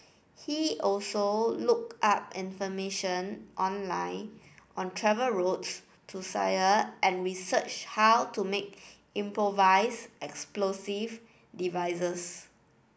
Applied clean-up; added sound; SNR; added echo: none; none; none; none.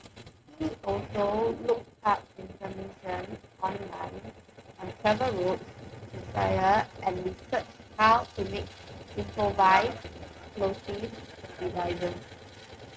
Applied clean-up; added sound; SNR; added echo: neural mask model RNNoise.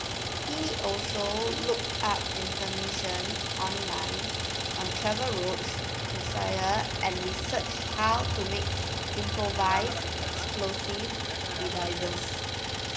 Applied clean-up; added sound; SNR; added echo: none; Idling; -2 dB; none.